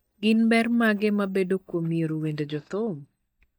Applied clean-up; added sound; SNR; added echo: neural mask model DeepFilterNet 3.